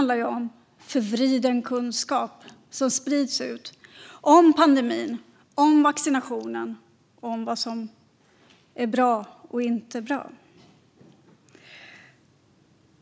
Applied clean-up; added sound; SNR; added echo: none; none; none; none.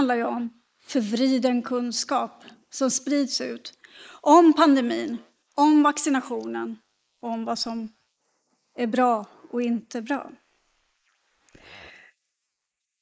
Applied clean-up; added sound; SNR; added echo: neural mask model Resemble Enhance denoiser.